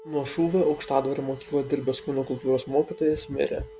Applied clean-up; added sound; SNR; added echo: none; Wind instrument, woodwind instrument; 19 dB; none.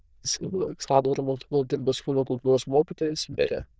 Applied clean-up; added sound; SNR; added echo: neural diffusion model UNIVERSE++.